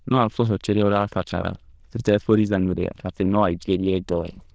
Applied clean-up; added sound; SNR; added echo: neural diffusion model UNIVERSE++.